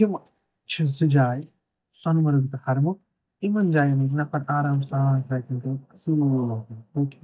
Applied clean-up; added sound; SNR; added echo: neural mask model DeepFilterNet 3.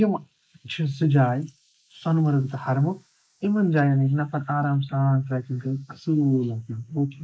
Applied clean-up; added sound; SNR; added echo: neural mask model Resemble Enhance denoiser.